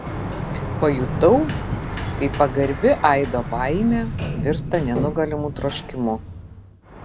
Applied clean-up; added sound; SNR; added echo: none; Sliding door + Sliding door; 5 dB; none.